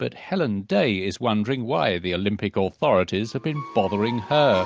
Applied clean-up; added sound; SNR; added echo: none; none; none; none.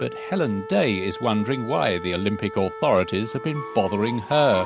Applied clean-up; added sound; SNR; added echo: none; Wind instrument, woodwind instrument; 13 dB; none.